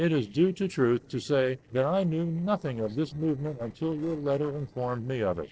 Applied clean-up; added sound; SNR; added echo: neural separator model SepFormer DNS4.